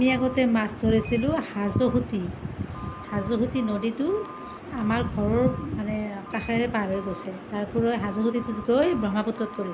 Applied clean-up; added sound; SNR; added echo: none; Telephone; 19 dB; none.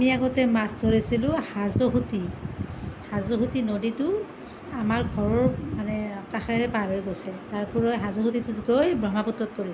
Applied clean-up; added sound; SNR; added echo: none; none; none; none.